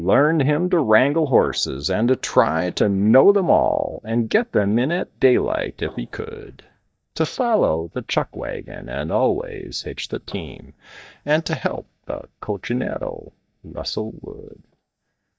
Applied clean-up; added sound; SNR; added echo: neural mask model DeepFilterNet 3.